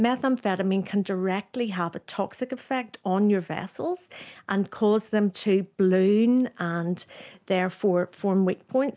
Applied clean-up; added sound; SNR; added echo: none; none; none; none.